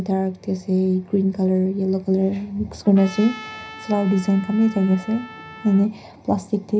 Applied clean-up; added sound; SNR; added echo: none; Trumpet; 18 dB; reverberation time 0.4 s.